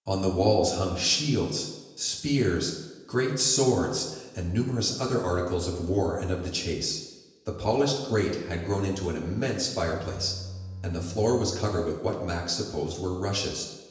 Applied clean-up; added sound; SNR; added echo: none; Bowed string instrument; 12 dB; reverberation time 1.0 s.